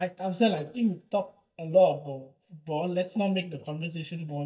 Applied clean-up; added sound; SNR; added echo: neural mask model DeepFilterNet 3.